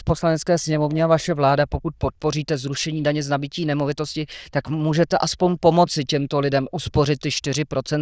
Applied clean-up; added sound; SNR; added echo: neural diffusion model UNIVERSE++.